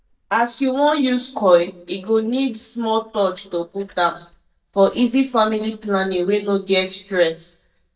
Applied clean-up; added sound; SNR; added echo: neural mask model DeepFilterNet 3.